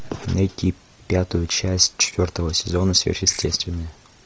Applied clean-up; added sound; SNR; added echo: none; Ratchet, pawl / Percussion; 14 dB; none.